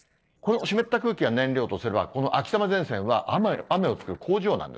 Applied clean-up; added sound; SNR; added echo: neural separator model SepFormer DNS4.